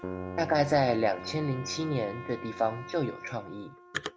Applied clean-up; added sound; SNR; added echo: none; Wind instrument, woodwind instrument + Keyboard (musical); 11 dB; none.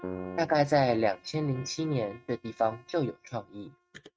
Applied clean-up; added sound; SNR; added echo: neural mask model RNNoise.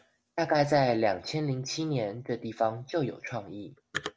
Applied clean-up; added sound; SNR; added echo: none; none; none; none.